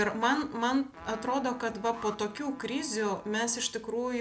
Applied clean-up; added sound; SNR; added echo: none; Alarm + Trumpet; 17 dB; none.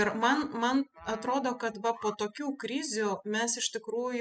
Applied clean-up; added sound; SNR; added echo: classical method spectral subtraction.